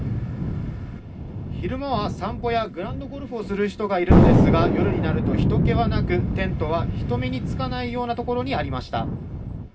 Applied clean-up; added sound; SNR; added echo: none; Thunder; -5 dB; reverberation time 0.4 s.